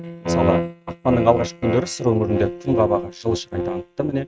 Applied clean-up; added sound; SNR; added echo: neural mask model RNNoise.